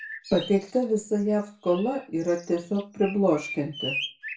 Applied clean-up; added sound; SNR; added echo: none; Bird; 13 dB; reverberation time 0.3 s.